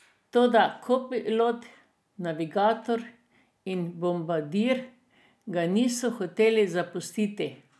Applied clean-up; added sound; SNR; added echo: none; none; none; none.